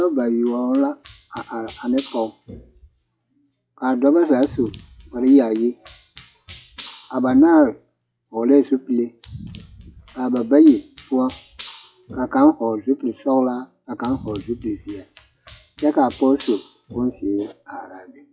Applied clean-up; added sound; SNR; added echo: classical method log-MMSE.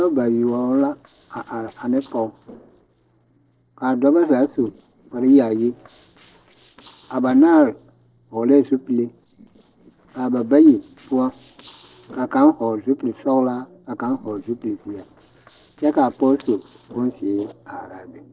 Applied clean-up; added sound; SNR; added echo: neural separator model SepFormer DNS4.